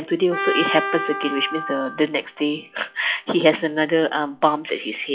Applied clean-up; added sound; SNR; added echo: classical method log-MMSE.